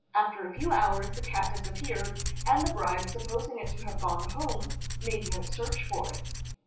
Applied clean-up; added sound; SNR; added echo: none; Tools; 1 dB; reverberation time 1.2 s.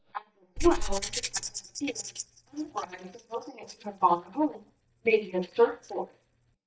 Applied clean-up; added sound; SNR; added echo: neural mask model DeepFilterNet 3.